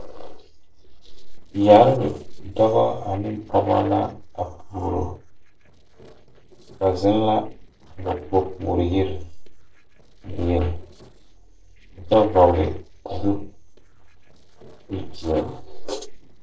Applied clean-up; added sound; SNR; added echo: neural separator model SepFormer DNS4.